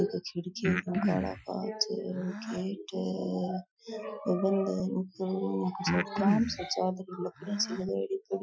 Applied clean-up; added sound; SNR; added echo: classical method Wiener filter.